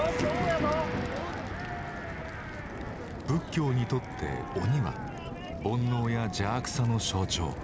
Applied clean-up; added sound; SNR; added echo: none; Gong; 15 dB; none.